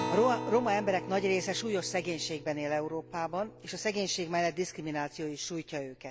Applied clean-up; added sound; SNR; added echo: none; Acoustic guitar; 10 dB; none.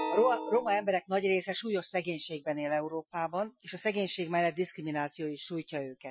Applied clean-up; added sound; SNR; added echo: classical method Wiener filter.